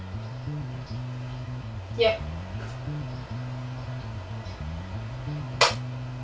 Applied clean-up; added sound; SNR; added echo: none; Bass guitar; 2 dB; reverberation time 0.2 s.